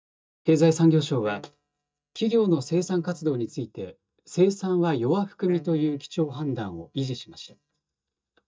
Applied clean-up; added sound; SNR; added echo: neural mask model DeepFilterNet 3.